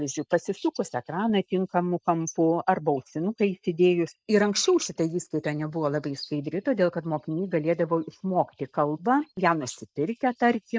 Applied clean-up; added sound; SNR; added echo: neural mask model DeepFilterNet 3.